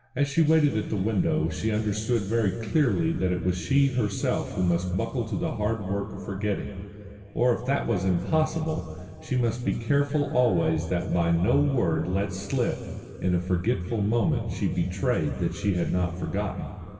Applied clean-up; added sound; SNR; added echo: none; none; none; reverberation time 2.5 s.